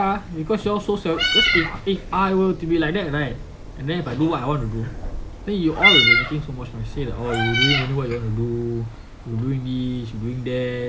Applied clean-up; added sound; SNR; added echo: none; Meow; 1 dB; none.